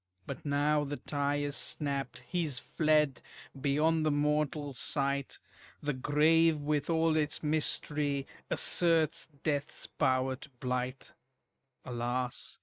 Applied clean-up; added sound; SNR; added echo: neural mask model RNNoise.